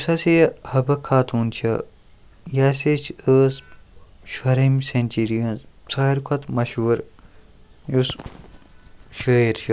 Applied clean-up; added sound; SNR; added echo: none; none; none; none.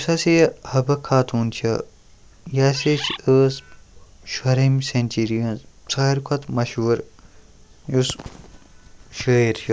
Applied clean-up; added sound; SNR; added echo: none; Bird; 9 dB; none.